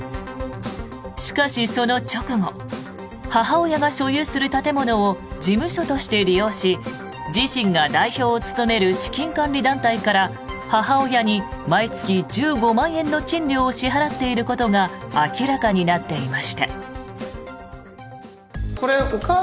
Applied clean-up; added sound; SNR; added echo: none; none; none; none.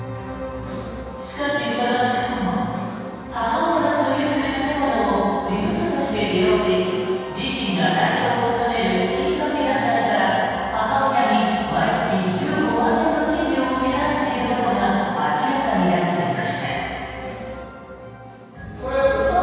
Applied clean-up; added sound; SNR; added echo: none; none; none; reverberation time 2.2 s.